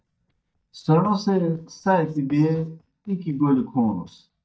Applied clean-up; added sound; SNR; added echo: neural mask model DeepFilterNet 3.